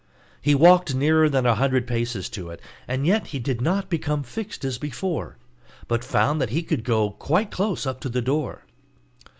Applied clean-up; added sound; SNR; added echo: none; none; none; none.